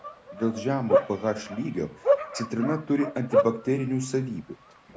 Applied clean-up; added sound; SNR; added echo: none; Bark; 1 dB; none.